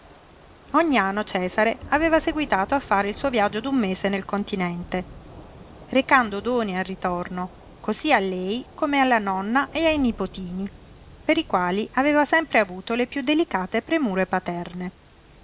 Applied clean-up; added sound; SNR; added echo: none; Thunder / Rain; 20 dB; none.